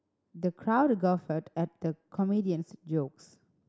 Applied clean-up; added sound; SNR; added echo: none; none; none; none.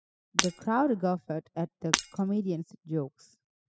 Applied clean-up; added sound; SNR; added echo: classical method spectral subtraction.